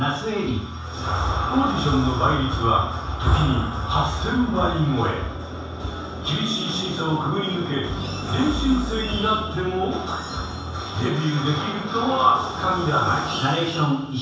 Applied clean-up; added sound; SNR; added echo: none; Chatter / Traffic noise, roadway noise / Train; 15 dB; reverberation time 0.7 s.